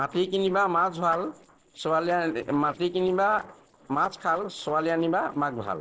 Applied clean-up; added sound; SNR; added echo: neural separator model SepFormer DNS4.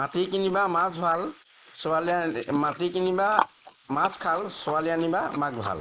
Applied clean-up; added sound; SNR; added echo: neural mask model Resemble Enhance denoiser.